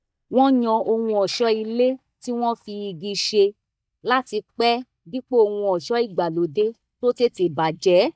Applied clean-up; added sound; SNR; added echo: neural mask model DeepFilterNet 3.